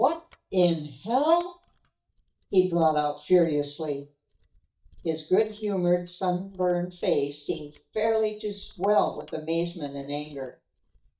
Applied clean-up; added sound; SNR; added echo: neural mask model DeepFilterNet 3.